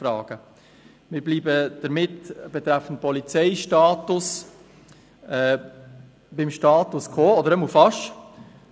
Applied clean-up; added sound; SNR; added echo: none; none; none; none.